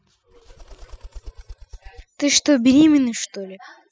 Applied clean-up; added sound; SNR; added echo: classical method spectral subtraction.